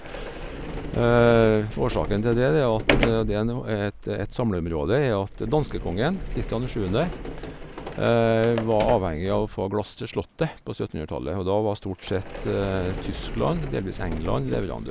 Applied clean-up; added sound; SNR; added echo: none; Sliding door; 8 dB; none.